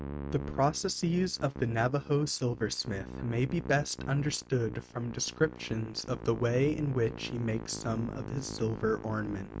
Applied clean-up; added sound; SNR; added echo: neural mask model RNNoise.